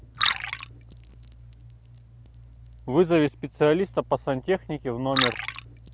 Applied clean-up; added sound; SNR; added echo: none; Liquid; 5 dB; none.